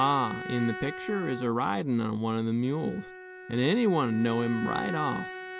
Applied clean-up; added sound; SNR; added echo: none; Bowed string instrument; 11 dB; none.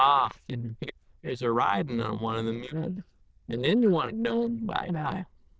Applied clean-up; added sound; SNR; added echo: neural diffusion model UNIVERSE++.